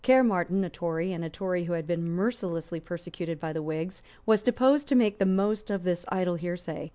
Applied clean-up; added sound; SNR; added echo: none; none; none; none.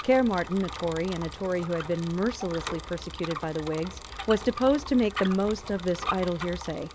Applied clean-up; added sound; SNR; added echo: none; Bicycle; 11 dB; none.